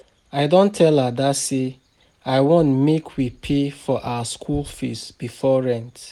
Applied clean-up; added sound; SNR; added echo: none; none; none; none.